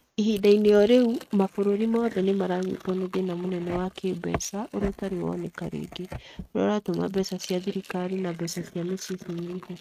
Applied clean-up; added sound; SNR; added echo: neural mask model RNNoise.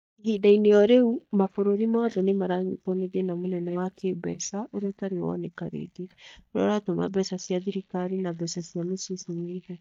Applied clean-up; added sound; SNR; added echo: neural mask model DeepFilterNet 3.